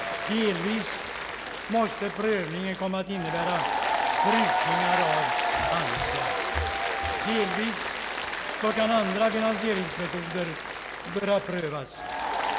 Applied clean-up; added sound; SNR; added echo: none; Applause; 0 dB; none.